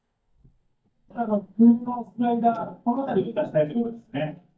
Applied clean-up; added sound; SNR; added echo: neural mask model DeepFilterNet 3.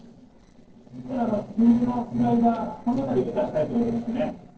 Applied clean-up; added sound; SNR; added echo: neural separator model SepFormer DNS4.